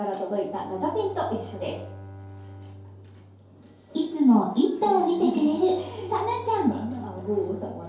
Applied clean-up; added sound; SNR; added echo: none; Bowed string instrument; 17 dB; reverberation time 2.4 s.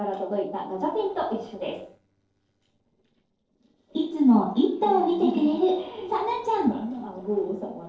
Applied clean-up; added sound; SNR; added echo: neural separator model SepFormer DNS4.